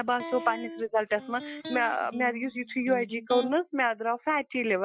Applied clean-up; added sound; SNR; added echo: classical method Wiener filter.